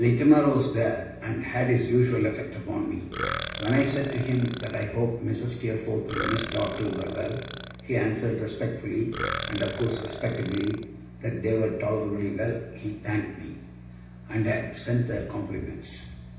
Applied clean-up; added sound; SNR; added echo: none; Burping, eructation; 8 dB; reverberation time 0.9 s.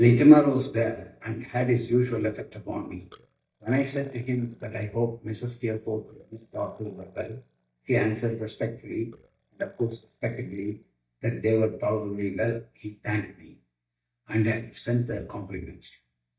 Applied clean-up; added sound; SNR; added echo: neural mask model DeepFilterNet 3.